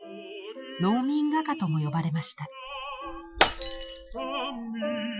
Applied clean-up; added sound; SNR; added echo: classical method Wiener filter.